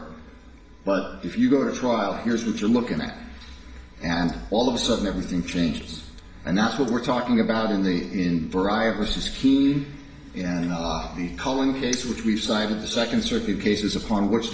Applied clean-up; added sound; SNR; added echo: none; none; none; reverberation time 0.7 s.